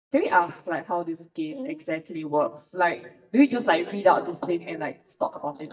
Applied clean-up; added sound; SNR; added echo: neural mask model DeepFilterNet 3.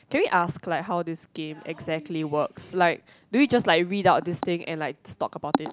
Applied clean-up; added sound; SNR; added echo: none; none; none; none.